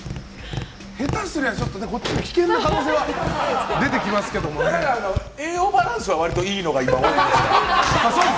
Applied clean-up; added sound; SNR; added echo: none; Tap; 10 dB; none.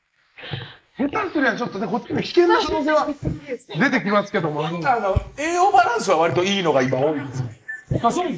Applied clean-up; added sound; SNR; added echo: neural mask model Resemble Enhance denoiser.